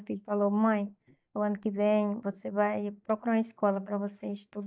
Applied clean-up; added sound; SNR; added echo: neural mask model DeepFilterNet 3.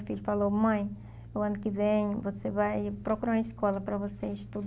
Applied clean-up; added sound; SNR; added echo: none; none; none; none.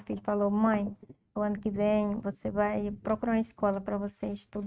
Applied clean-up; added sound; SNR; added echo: neural mask model RNNoise.